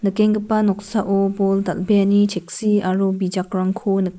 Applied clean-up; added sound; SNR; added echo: neural mask model Resemble Enhance denoiser.